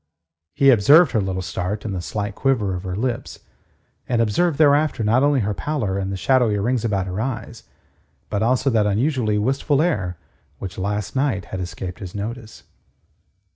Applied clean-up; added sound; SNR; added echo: none; none; none; none.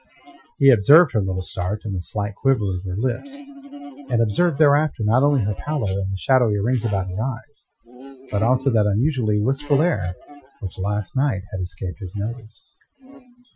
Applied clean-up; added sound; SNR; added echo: classical method Wiener filter.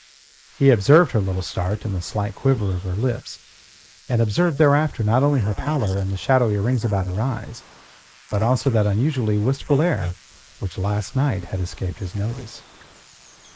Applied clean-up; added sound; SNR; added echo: neural mask model Resemble Enhance denoiser.